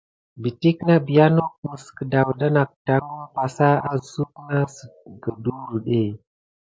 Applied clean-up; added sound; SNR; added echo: none; none; none; none.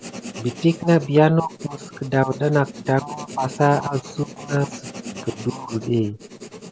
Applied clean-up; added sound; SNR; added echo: none; Writing; 15 dB; none.